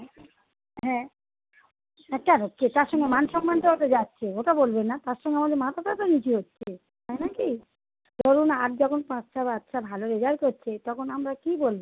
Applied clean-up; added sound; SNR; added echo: none; none; none; none.